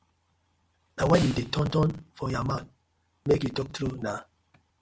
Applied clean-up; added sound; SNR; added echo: none; Snare drum; 11 dB; none.